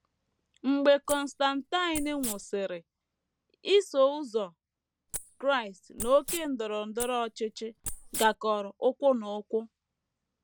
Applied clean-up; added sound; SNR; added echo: none; Wild animals; 11 dB; none.